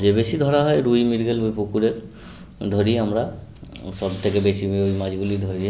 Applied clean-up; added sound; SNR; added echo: none; none; none; none.